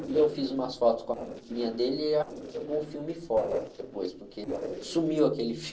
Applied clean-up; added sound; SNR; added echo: neural separator model SepFormer DNS4.